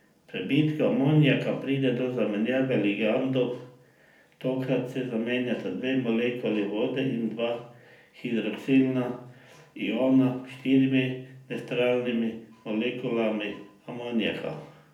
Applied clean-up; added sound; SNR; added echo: none; none; none; reverberation time 0.4 s.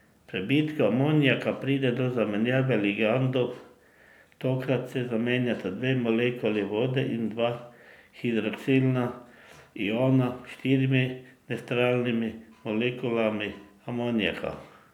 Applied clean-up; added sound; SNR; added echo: none; none; none; none.